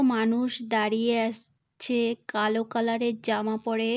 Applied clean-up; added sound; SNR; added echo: none; none; none; none.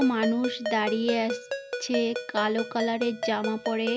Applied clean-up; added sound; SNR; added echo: none; Ringtone; 6 dB; none.